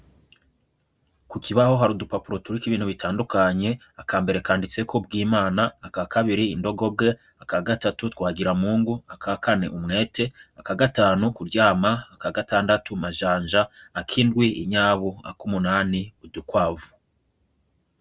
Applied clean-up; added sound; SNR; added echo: none; none; none; none.